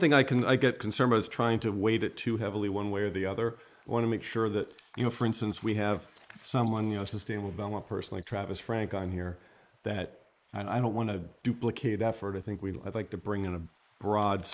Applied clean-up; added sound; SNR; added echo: neural mask model Resemble Enhance denoiser.